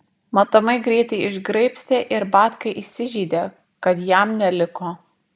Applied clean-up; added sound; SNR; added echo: none; none; none; none.